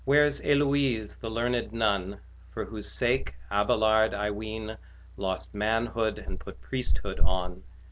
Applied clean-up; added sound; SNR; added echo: none; none; none; none.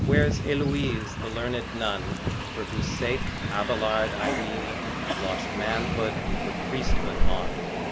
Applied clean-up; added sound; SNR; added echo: none; Train; 2 dB; none.